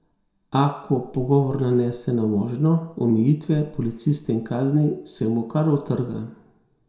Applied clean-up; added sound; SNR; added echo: none; none; none; reverberation time 0.5 s.